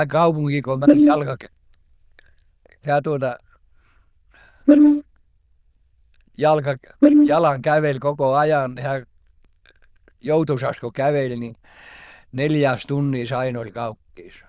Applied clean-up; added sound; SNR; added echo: neural diffusion model UNIVERSE++.